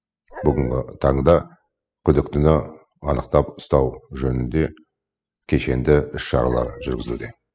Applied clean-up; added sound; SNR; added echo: classical method spectral subtraction.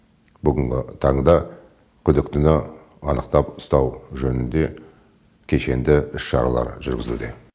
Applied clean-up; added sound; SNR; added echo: none; none; none; none.